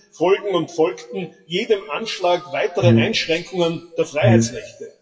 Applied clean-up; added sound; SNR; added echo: classical method WPE with log-MMSE.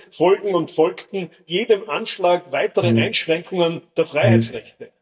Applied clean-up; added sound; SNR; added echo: neural mask model DeepFilterNet 3.